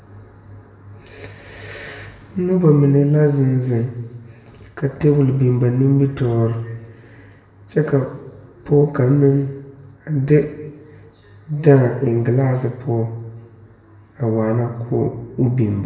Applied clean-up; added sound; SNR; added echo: none; none; none; reverberation time 1.0 s.